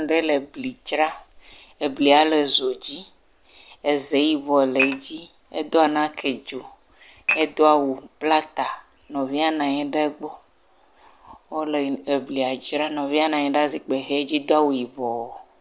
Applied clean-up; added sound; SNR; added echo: none; Dishes, pots, and pans / Glass; 2 dB; none.